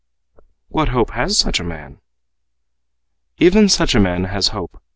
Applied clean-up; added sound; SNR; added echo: none; none; none; none.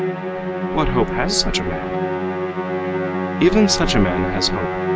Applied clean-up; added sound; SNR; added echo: none; Musical instrument; 1 dB; none.